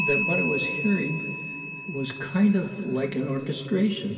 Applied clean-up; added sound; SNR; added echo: none; Bell; 2 dB; reverberation time 2.7 s.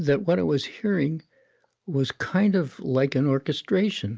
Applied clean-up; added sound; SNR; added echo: none; none; none; none.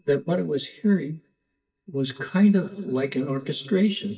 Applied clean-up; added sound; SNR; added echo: neural mask model DeepFilterNet 3.